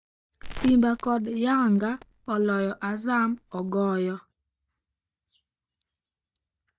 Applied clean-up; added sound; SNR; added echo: neural mask model DeepFilterNet 3.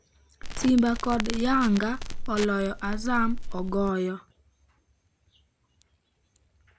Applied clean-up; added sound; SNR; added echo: none; Crackle; 3 dB; none.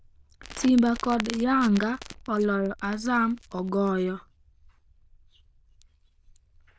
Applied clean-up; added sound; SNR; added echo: neural diffusion model UNIVERSE++.